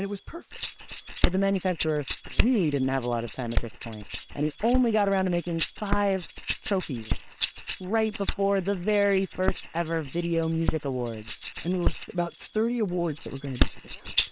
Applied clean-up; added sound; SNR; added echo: neural separator model SepFormer WHAM!.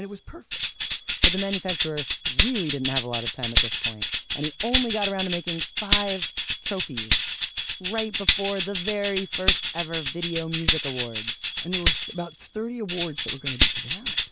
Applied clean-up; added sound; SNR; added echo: none; Tambourine; -5 dB; none.